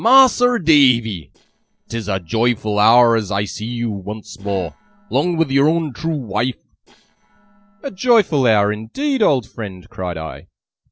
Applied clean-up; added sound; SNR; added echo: neural separator model SepFormer DNS4.